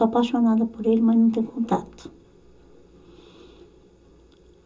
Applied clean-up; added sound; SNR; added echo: none; none; none; reverberation time 0.2 s.